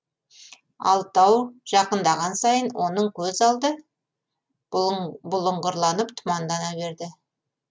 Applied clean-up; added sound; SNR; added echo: none; none; none; none.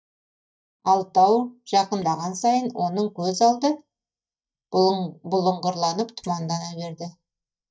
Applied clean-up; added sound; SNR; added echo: neural mask model DeepFilterNet 3.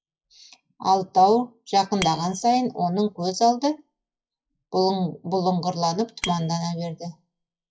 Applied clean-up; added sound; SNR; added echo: classical method WPE with log-MMSE.